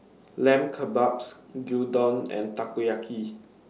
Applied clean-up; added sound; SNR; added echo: none; none; none; none.